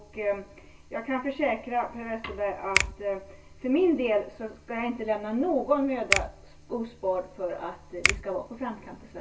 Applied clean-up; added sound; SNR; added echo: none; Finger snapping; 3 dB; reverberation time 0.2 s.